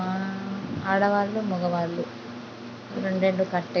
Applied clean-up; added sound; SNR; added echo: none; none; none; none.